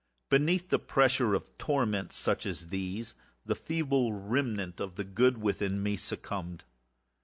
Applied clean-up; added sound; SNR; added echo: none; none; none; none.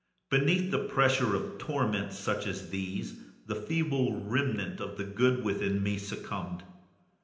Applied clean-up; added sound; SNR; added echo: none; none; none; reverberation time 0.9 s.